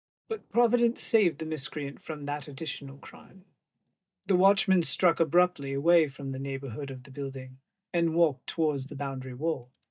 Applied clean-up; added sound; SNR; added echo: neural mask model DeepFilterNet 3.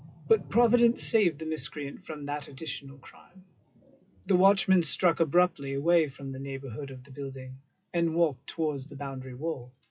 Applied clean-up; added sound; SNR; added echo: classical method WPE with log-MMSE.